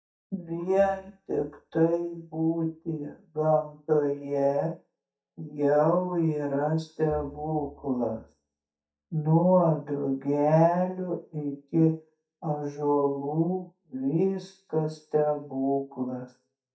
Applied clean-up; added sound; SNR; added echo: neural mask model DeepFilterNet 3.